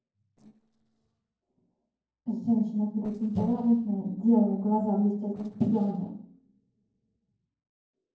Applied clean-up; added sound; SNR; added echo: neural separator model SepFormer DNS4.